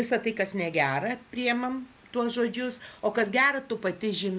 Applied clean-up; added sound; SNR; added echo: none; none; none; none.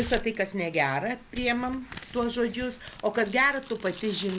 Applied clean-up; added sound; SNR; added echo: none; Tearing; 15 dB; none.